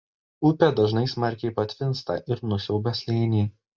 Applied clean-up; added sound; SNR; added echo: none; none; none; none.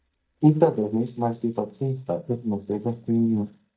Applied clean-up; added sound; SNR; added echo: neural mask model DeepFilterNet 3.